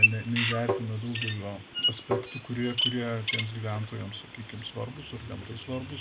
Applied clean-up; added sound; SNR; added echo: none; Bird vocalization, bird call, bird song + Tap; -1 dB; none.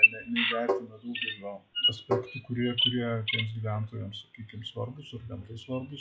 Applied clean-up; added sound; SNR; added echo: classical method log-MMSE.